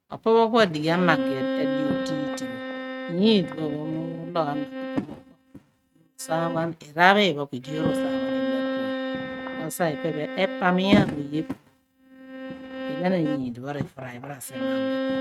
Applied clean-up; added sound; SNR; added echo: neural mask model RNNoise.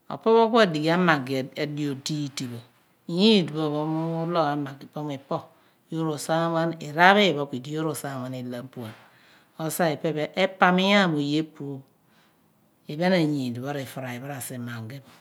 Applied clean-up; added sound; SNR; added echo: none; none; none; none.